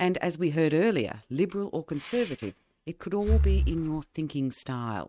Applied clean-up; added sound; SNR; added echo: neural mask model RNNoise.